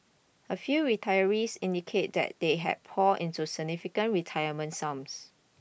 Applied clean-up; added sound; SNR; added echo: none; none; none; none.